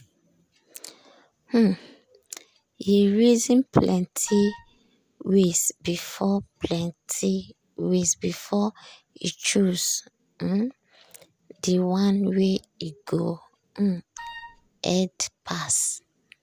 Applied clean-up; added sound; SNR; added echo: none; Wind instrument, woodwind instrument; 16 dB; none.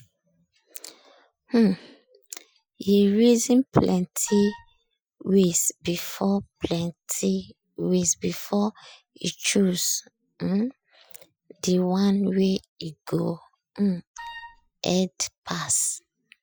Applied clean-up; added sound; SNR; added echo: classical method Wiener filter.